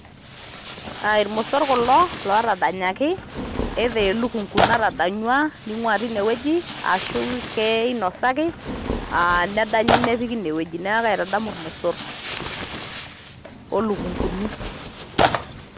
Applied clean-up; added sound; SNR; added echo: none; Tearing; 5 dB; none.